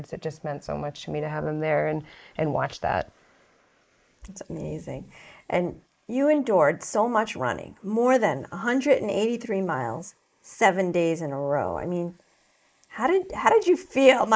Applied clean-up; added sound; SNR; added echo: neural mask model Resemble Enhance denoiser.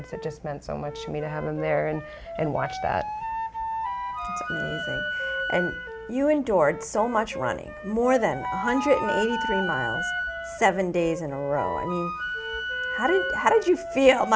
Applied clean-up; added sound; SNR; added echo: none; Wind instrument, woodwind instrument + Wind instrument, woodwind instrument; 6 dB; none.